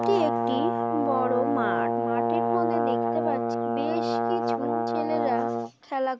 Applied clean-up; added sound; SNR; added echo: none; Brass instrument; -4 dB; none.